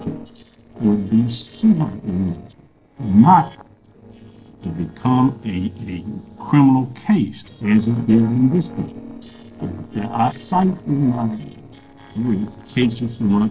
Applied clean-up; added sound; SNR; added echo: neural separator model SepFormer DNS4.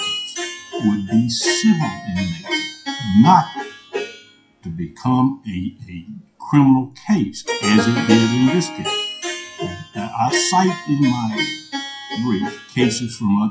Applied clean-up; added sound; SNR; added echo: classical method WPE with log-MMSE.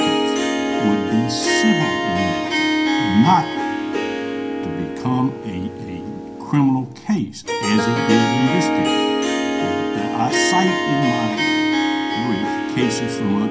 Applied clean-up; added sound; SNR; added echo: none; Harp; -1 dB; reverberation time 0.3 s.